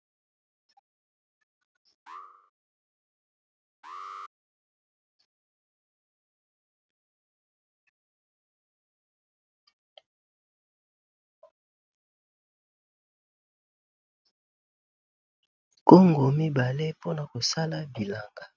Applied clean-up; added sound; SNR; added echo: neural mask model RNNoise.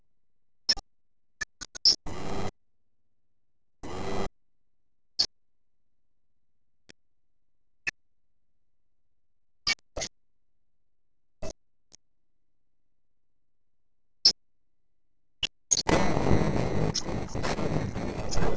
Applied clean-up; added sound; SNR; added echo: neural separator model SepFormer DNS4.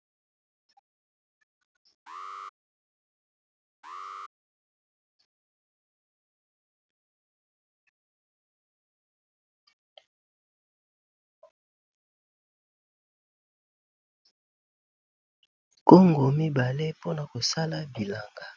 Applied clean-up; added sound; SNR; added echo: none; Alarm; 16 dB; none.